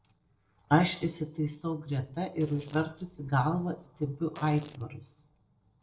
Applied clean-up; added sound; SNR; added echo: neural separator model SepFormer DNS4.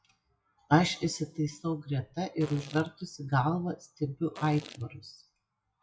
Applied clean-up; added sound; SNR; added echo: classical method WPE with log-MMSE.